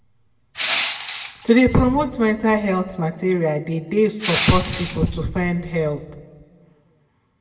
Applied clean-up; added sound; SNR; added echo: none; Crushing; 8 dB; reverberation time 1.1 s.